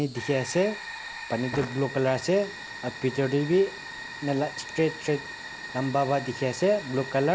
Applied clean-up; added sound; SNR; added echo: none; Fire; 11 dB; none.